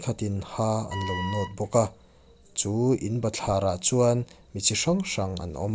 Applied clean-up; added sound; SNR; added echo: none; Wind instrument, woodwind instrument; 10 dB; none.